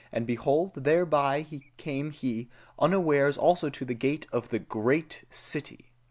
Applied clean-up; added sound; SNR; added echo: none; none; none; none.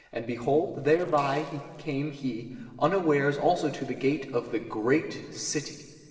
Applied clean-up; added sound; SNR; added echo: neural separator model SepFormer DNS4.